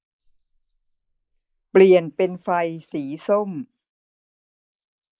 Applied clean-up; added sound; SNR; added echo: neural mask model Resemble Enhance denoiser.